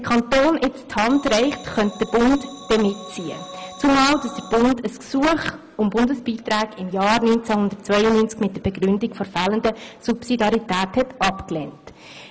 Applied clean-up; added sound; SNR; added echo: none; Organ; 17 dB; none.